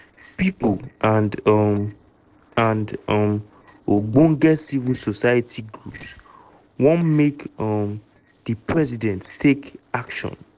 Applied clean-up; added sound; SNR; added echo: neural separator model SepFormer DNS4.